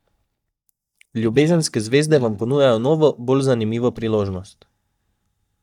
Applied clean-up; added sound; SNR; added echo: neural mask model DeepFilterNet 3.